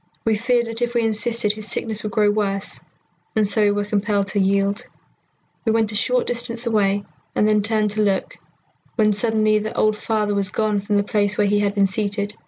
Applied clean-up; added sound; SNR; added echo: none; none; none; none.